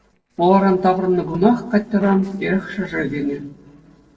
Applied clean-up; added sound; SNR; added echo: neural separator model SepFormer DNS4.